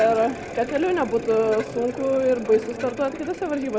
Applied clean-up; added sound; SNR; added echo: none; Bicycle; 16 dB; none.